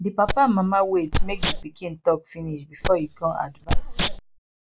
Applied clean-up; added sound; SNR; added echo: none; Wild animals; -1 dB; none.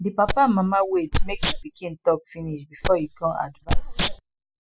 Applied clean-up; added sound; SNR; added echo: classical method spectral subtraction.